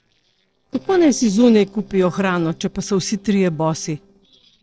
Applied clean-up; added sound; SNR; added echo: neural separator model SepFormer DNS4.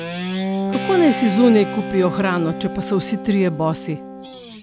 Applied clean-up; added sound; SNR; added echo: none; Guitar; 7 dB; none.